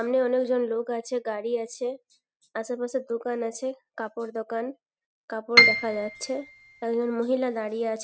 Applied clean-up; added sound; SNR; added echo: none; Piano; -5 dB; none.